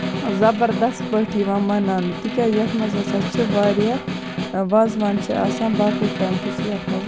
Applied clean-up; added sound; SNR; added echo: none; Snare drum; 5 dB; none.